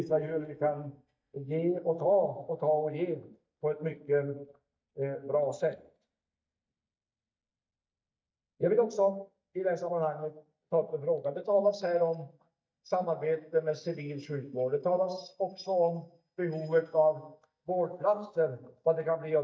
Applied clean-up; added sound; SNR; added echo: neural mask model DeepFilterNet 3.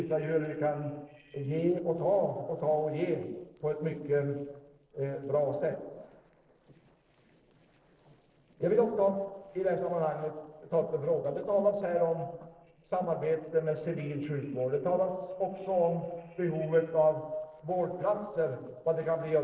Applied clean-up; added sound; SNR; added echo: neural separator model SepFormer DNS4.